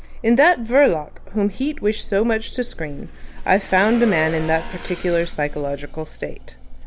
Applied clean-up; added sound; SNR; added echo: none; Motorcycle / Engine; 19 dB; none.